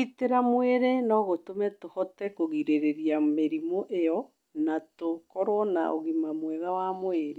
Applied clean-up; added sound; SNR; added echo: none; none; none; none.